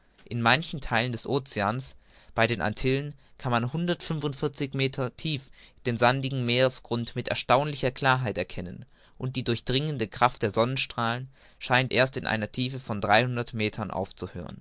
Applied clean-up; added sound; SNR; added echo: none; none; none; none.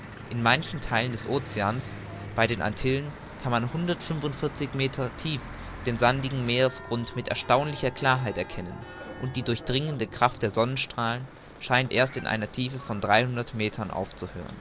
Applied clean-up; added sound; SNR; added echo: none; Church bell / Traffic noise, roadway noise; 14 dB; none.